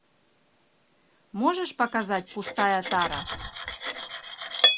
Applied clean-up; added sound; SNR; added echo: none; Cutlery, silverware; 1 dB; none.